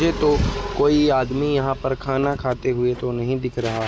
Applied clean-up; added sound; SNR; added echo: none; none; none; none.